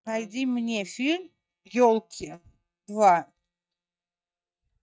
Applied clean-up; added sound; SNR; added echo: neural mask model DeepFilterNet 3.